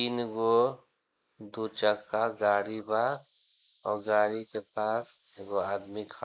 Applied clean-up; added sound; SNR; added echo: neural mask model Resemble Enhance denoiser.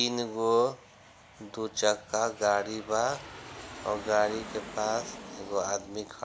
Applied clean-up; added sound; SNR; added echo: none; Aircraft; 15 dB; none.